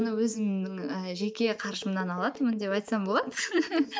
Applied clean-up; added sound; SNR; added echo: neural mask model DeepFilterNet 3.